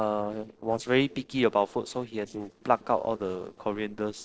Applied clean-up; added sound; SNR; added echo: neural separator model SepFormer DNS4.